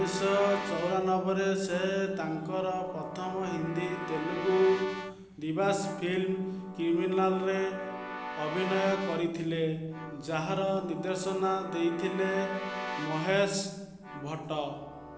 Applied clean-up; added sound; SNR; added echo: none; Keyboard (musical) / Brass instrument; 10 dB; none.